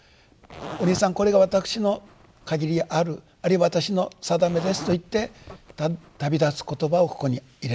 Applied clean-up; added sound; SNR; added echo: none; Zipper (clothing); 17 dB; none.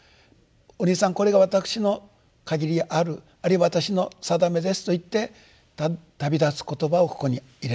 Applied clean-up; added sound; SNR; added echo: none; none; none; none.